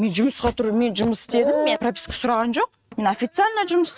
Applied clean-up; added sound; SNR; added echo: neural mask model RNNoise.